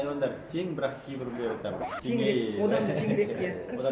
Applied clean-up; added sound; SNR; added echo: none; Zipper (clothing); 11 dB; none.